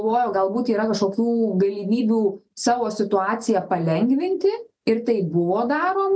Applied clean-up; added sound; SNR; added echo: none; none; none; none.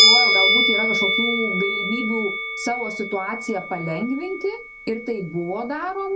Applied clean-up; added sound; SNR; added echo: none; Musical instrument; -4 dB; none.